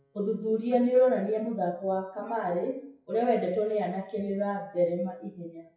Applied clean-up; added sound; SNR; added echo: classical method WPE with log-MMSE.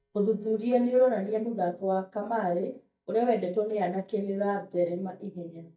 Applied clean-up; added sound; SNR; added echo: neural mask model DeepFilterNet 3.